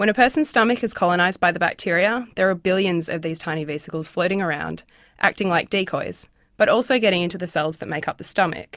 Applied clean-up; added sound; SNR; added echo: none; none; none; none.